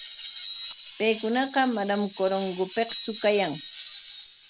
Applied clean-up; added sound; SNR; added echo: none; Screech; 13 dB; none.